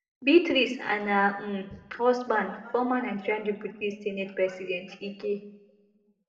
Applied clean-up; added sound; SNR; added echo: none; none; none; reverberation time 0.9 s.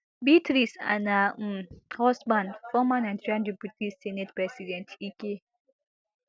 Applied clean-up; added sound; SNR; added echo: none; none; none; none.